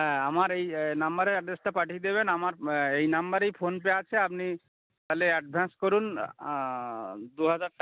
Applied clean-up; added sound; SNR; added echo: none; none; none; none.